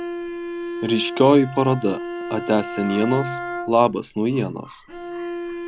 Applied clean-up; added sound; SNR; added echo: none; Bowed string instrument; 9 dB; none.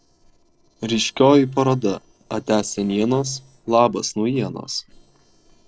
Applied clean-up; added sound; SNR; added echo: neural separator model SepFormer DNS4.